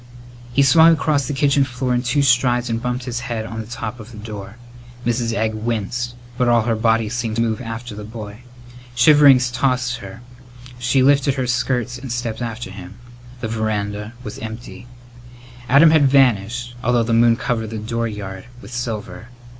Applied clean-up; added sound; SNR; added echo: none; none; none; none.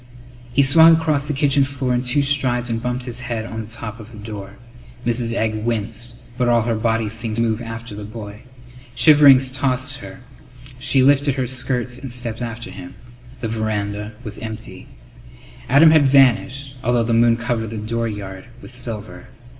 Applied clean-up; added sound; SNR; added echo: none; none; none; reverberation time 1.9 s.